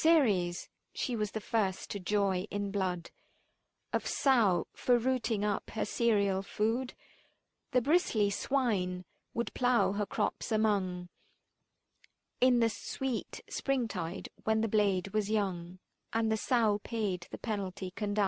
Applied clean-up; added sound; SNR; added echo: none; none; none; none.